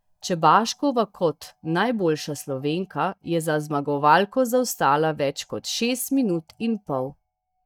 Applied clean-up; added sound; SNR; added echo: neural mask model DeepFilterNet 3.